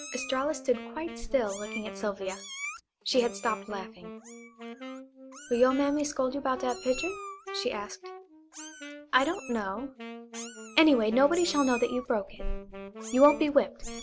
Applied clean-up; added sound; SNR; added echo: none; Meow + Wind instrument, woodwind instrument; 13 dB; none.